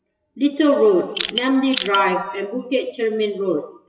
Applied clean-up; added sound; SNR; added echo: classical method WPE with log-MMSE.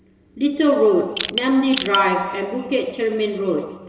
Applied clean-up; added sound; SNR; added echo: none; Crushing; 7 dB; reverberation time 1.3 s.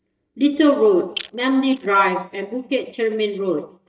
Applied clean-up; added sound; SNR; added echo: neural mask model DeepFilterNet 3.